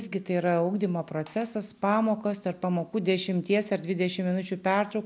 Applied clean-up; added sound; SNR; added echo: none; none; none; none.